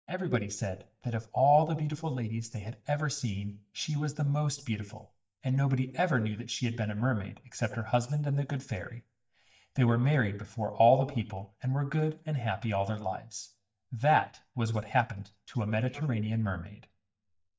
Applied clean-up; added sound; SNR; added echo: neural mask model DeepFilterNet 3.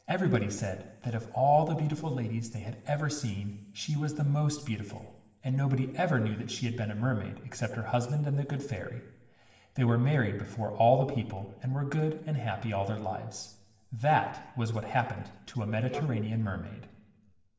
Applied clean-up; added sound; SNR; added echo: none; Wind instrument, woodwind instrument; 12 dB; reverberation time 1.0 s.